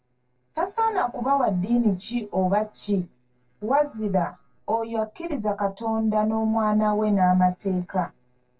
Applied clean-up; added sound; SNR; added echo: neural separator model SepFormer DNS4.